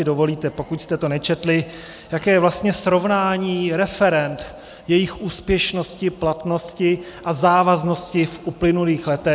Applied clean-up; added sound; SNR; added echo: none; none; none; none.